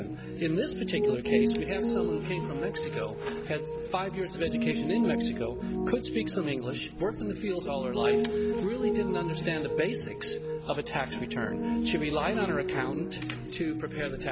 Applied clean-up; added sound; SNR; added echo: none; Piano; -1 dB; none.